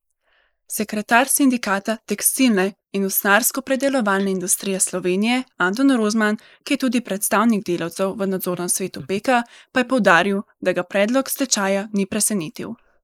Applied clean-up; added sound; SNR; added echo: neural mask model Resemble Enhance denoiser.